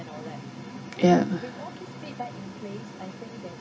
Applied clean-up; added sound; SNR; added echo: none; none; none; reverberation time 0.4 s.